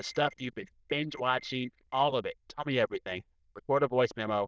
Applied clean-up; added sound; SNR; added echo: neural diffusion model UNIVERSE++.